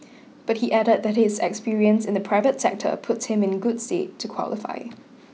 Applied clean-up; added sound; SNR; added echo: none; none; none; none.